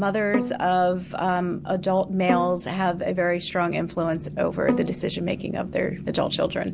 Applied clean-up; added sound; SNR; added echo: none; Bowed string instrument; 8 dB; none.